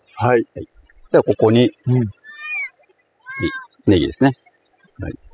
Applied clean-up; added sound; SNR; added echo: classical method spectral subtraction.